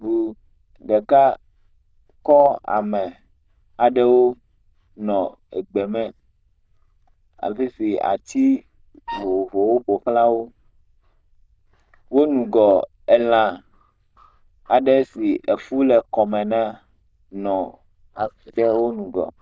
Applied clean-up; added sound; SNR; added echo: neural diffusion model UNIVERSE++.